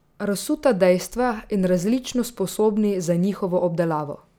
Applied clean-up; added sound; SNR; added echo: none; none; none; none.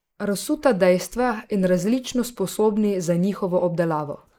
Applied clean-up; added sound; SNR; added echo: neural mask model Resemble Enhance denoiser.